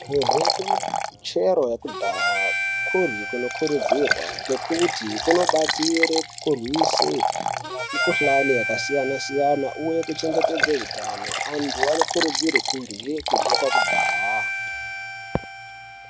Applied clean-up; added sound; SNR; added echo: none; Harmonica + Liquid; 0 dB; none.